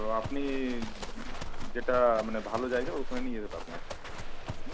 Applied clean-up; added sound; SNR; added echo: none; Livestock, farm animals, working animals; 1 dB; none.